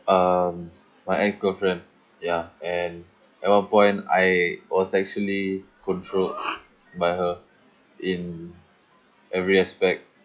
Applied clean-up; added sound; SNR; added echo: classical method log-MMSE.